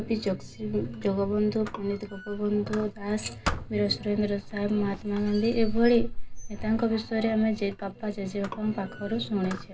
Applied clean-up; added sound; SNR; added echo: none; Squeak; 8 dB; reverberation time 0.2 s.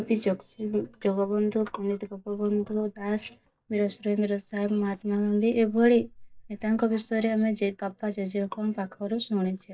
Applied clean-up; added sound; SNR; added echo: neural mask model DeepFilterNet 3.